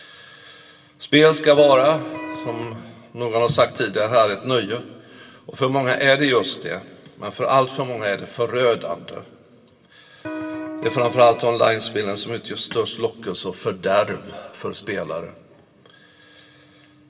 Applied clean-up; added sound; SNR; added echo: none; Electric guitar; 9 dB; reverberation time 2.0 s.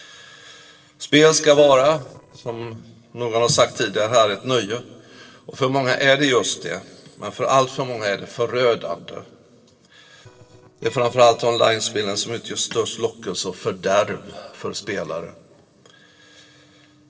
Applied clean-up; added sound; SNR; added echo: neural separator model SepFormer DNS4.